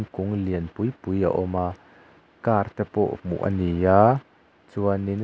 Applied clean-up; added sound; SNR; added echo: none; none; none; none.